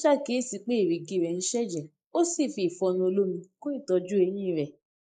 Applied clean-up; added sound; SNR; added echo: neural mask model Resemble Enhance denoiser.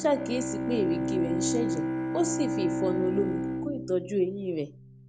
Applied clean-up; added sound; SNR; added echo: none; Bowed string instrument; 1 dB; none.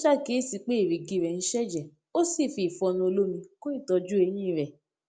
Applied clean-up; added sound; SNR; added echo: none; none; none; none.